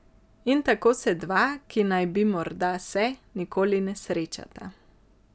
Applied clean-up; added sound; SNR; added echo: none; none; none; none.